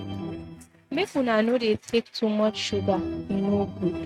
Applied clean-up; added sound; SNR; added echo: neural mask model RNNoise.